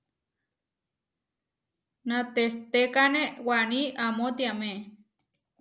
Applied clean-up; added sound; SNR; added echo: none; none; none; none.